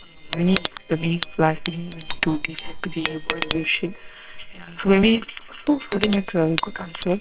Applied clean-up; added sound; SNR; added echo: neural separator model SepFormer WHAMR!.